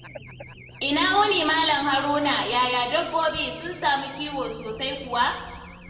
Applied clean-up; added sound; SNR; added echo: none; Race car, auto racing / Alarm; 18 dB; reverberation time 1.0 s.